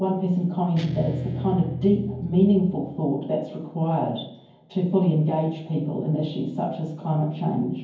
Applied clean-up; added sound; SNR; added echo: none; Guitar; 10 dB; reverberation time 0.9 s.